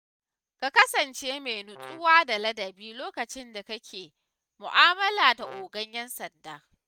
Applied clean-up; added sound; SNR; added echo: neural mask model RNNoise.